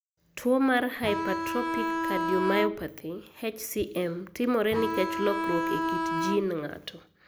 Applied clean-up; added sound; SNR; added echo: none; Bowed string instrument; 0 dB; none.